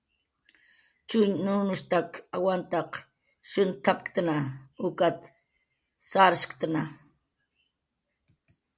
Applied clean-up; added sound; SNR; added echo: none; none; none; none.